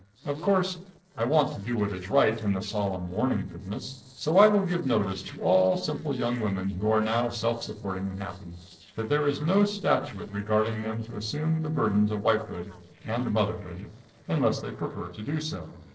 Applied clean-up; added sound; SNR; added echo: neural separator model SepFormer DNS4.